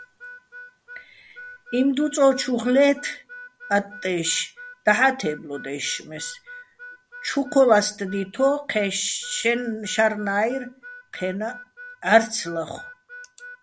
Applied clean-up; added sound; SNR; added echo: none; Harmonica; 18 dB; none.